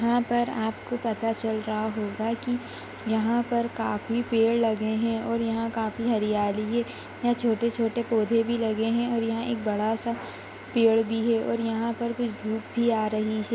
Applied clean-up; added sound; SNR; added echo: none; none; none; none.